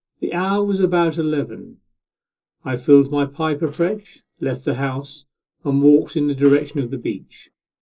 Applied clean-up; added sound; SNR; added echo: neural separator model SepFormer DNS4.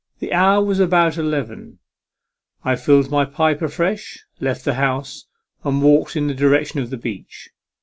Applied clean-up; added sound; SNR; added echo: none; none; none; none.